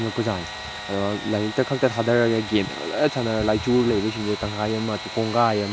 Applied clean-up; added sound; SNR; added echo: none; Sawing / Engine; 11 dB; none.